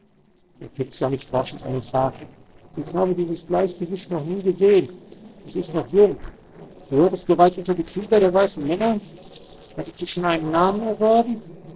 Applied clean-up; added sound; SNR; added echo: neural separator model SepFormer DNS4.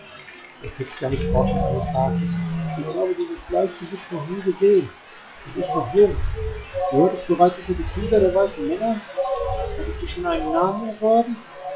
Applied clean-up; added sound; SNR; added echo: classical method WPE with log-MMSE.